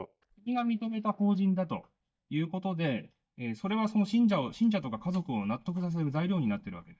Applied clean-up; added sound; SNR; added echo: neural mask model DeepFilterNet 3.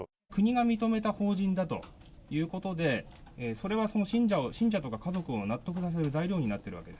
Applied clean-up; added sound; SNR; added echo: none; none; none; none.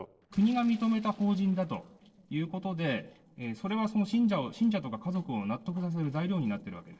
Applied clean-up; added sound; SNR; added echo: neural separator model SepFormer DNS4.